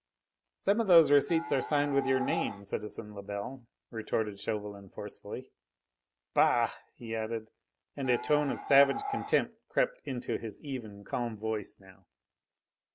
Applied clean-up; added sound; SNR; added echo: none; Animal; 7 dB; none.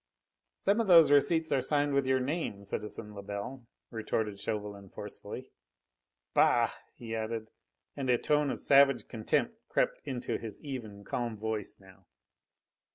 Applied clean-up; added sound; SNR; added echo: none; none; none; none.